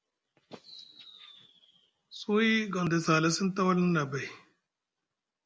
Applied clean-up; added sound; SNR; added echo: none; none; none; none.